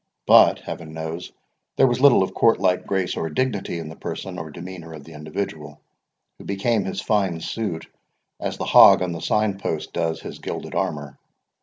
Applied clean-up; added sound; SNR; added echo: none; none; none; none.